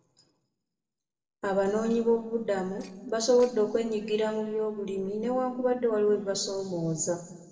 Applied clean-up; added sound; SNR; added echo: neural separator model SepFormer DNS4.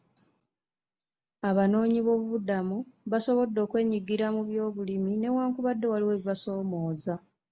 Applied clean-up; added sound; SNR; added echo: none; none; none; none.